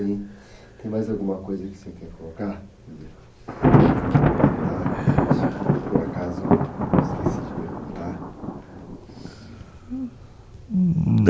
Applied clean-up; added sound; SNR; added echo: none; Thunder; -4 dB; none.